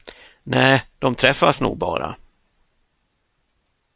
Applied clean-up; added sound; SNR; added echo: none; none; none; none.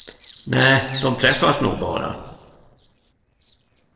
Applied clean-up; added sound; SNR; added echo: neural separator model SepFormer DNS4.